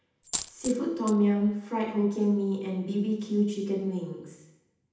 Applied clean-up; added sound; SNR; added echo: none; Coin (dropping); 10 dB; reverberation time 0.8 s.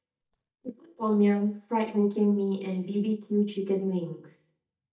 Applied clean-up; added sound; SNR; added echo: neural mask model DeepFilterNet 3.